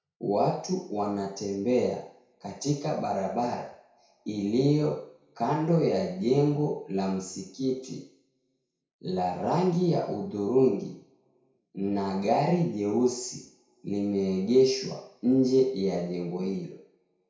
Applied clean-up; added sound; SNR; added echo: none; none; none; reverberation time 0.5 s.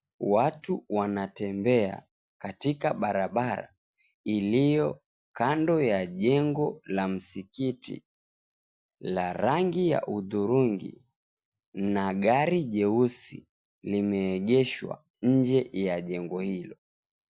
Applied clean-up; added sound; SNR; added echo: none; none; none; none.